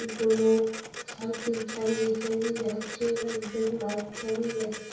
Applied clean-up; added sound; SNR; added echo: none; Printer; 12 dB; reverberation time 0.6 s.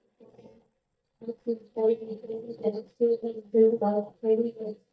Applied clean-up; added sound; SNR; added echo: neural mask model DeepFilterNet 3.